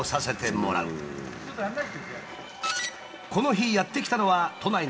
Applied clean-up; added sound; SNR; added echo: none; Domestic sounds, home sounds; 17 dB; reverberation time 0.8 s.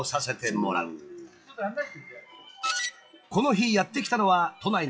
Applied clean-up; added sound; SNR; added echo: classical method WPE with log-MMSE.